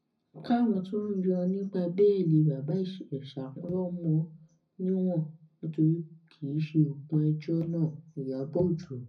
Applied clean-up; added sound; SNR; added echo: none; none; none; reverberation time 0.4 s.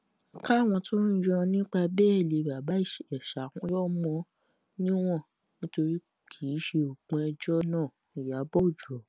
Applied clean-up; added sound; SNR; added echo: none; none; none; none.